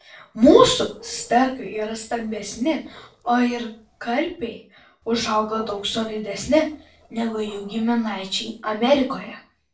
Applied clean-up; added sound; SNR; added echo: neural separator model SepFormer DNS4.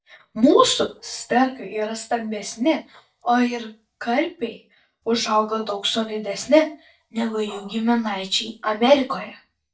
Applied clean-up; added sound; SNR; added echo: neural mask model DeepFilterNet 3.